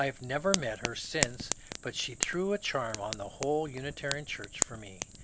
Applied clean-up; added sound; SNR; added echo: none; Fire; 3 dB; none.